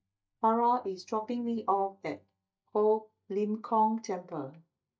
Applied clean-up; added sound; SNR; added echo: neural mask model DeepFilterNet 3.